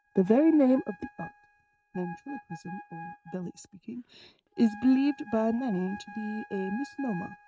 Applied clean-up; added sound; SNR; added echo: neural mask model RNNoise.